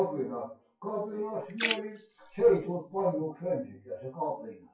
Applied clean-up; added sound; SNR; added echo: classical method WPE with log-MMSE.